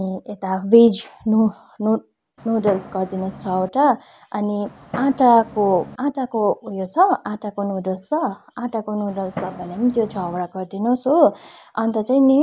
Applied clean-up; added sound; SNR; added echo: none; Fireworks; 15 dB; none.